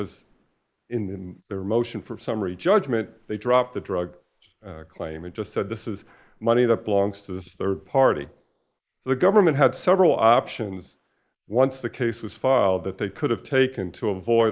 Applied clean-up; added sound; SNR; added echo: neural mask model Resemble Enhance denoiser.